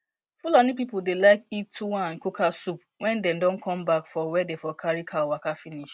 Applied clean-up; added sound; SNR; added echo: none; none; none; none.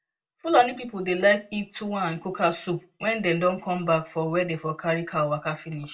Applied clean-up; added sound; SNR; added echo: none; none; none; reverberation time 0.2 s.